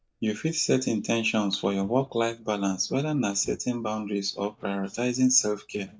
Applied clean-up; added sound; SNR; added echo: neural mask model DeepFilterNet 3.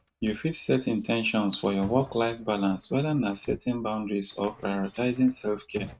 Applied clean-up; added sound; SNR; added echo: neural mask model RNNoise.